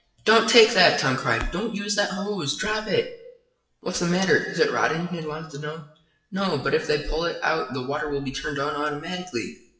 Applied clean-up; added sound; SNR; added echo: classical method WPE with log-MMSE.